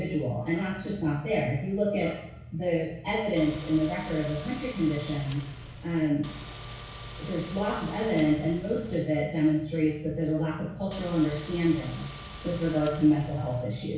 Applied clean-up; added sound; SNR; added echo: none; Car; 14 dB; reverberation time 0.6 s.